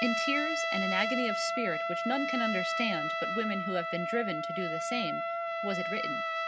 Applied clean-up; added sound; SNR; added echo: none; Trumpet; -2 dB; none.